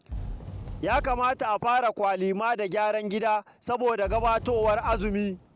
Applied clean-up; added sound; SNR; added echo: none; Fireworks; 12 dB; none.